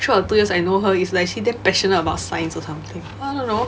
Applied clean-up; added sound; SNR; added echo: none; Bowed string instrument; 19 dB; none.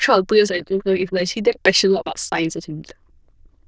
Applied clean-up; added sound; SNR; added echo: neural diffusion model UNIVERSE++.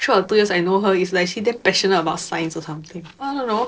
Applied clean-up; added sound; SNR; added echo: neural separator model SepFormer DNS4.